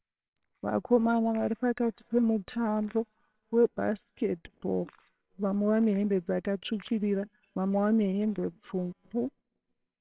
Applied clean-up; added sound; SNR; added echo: neural separator model SepFormer WHAMR!.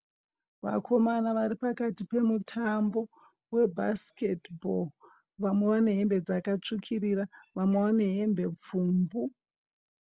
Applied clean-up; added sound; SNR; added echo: none; none; none; none.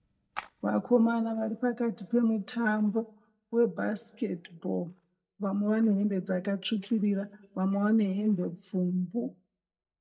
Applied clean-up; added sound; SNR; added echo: neural mask model DeepFilterNet 3.